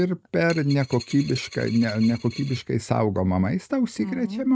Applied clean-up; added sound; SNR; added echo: neural mask model RNNoise.